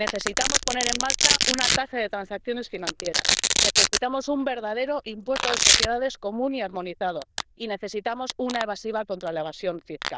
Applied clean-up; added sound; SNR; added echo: neural diffusion model UNIVERSE++.